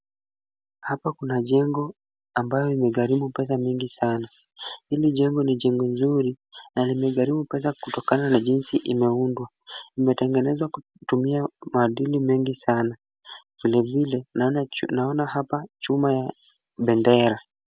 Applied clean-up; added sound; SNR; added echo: none; none; none; none.